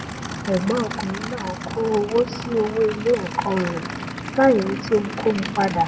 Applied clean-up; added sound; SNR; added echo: none; Idling / Aircraft; 8 dB; reverberation time 1.2 s.